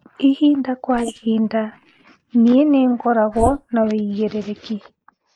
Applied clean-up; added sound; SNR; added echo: neural mask model Resemble Enhance denoiser.